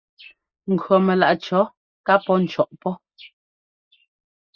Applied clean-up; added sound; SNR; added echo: neural mask model Resemble Enhance denoiser.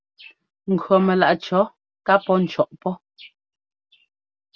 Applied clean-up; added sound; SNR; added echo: none; none; none; none.